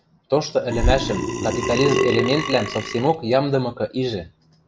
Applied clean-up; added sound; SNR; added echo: none; Burping, eructation; 1 dB; none.